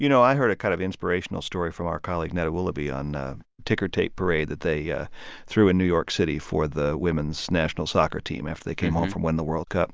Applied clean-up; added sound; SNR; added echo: none; none; none; none.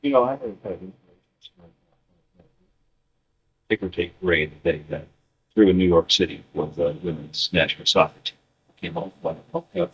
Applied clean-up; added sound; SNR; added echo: neural mask model DeepFilterNet 3.